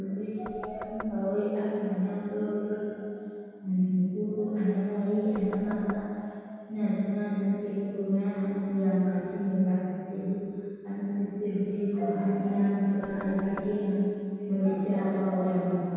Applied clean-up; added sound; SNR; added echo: none; Knock; 16 dB; reverberation time 2.2 s.